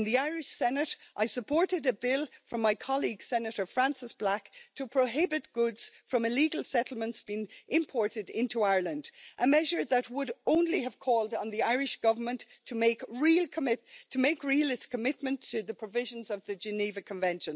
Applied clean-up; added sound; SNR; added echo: none; none; none; none.